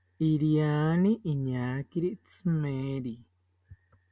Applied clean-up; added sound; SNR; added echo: none; none; none; none.